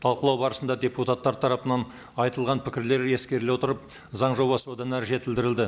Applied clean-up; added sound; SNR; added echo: none; none; none; none.